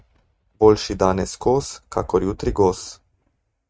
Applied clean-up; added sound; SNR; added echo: neural mask model RNNoise.